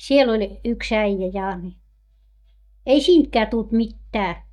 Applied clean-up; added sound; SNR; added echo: neural mask model DeepFilterNet 3.